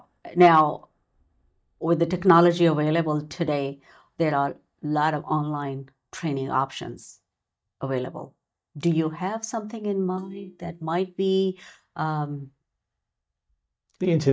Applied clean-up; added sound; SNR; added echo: neural mask model DeepFilterNet 3.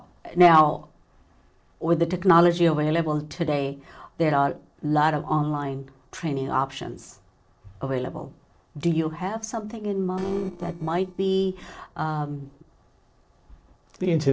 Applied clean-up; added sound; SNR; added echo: neural separator model SepFormer DNS4.